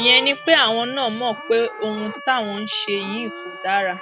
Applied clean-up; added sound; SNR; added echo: none; Motor vehicle (road) / Siren + Livestock, farm animals, working animals; 13 dB; none.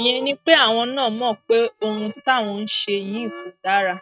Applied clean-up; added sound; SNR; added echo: neural mask model RNNoise.